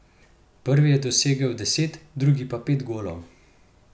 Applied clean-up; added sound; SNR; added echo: none; none; none; none.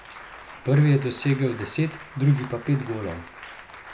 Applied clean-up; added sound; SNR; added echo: none; Applause; 17 dB; none.